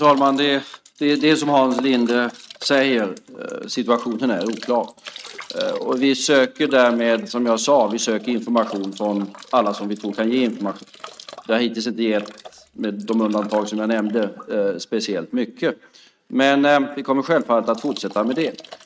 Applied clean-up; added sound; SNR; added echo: neural mask model RNNoise.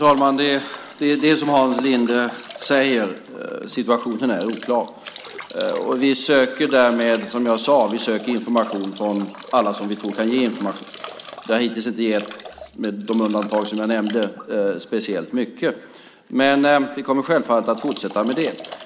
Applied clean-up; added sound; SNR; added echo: none; Drip / Trickle, dribble / Bathtub (filling or washing); 17 dB; none.